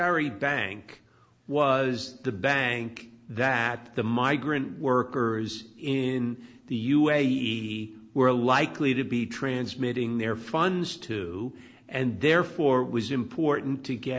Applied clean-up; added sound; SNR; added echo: none; none; none; none.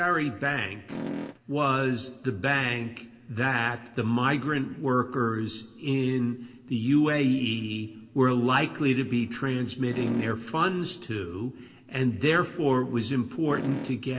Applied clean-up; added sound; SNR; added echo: none; Fart; 7 dB; reverberation time 1.3 s.